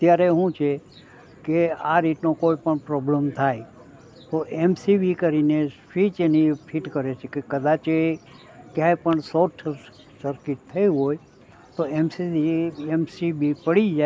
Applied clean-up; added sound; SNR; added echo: none; none; none; none.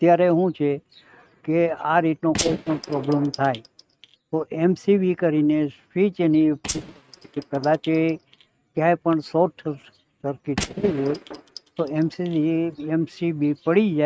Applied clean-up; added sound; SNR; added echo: neural mask model RNNoise.